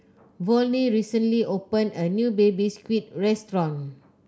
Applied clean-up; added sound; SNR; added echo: none; none; none; none.